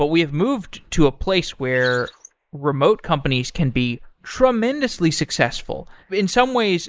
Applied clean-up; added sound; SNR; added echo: neural mask model Resemble Enhance denoiser.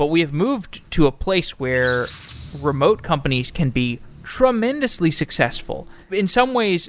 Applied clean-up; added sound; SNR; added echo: none; Squeak; 15 dB; none.